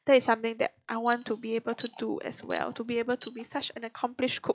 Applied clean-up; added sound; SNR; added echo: classical method log-MMSE.